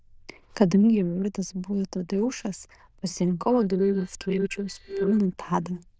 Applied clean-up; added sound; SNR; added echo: neural diffusion model UNIVERSE++.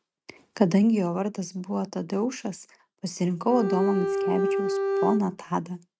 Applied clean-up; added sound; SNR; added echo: neural mask model RNNoise.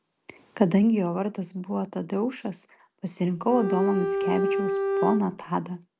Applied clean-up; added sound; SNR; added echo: none; Bowed string instrument; 0 dB; none.